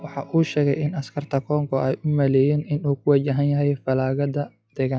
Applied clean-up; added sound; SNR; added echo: classical method log-MMSE.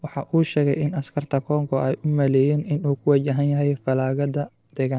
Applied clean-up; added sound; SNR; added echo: neural separator model SepFormer DNS4.